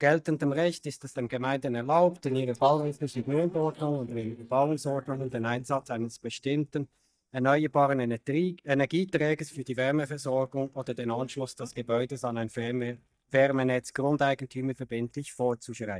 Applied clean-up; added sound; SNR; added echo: neural mask model DeepFilterNet 3.